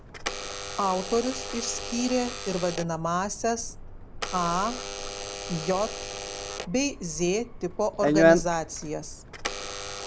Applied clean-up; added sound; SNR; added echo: none; Alarm / Door; 1 dB; none.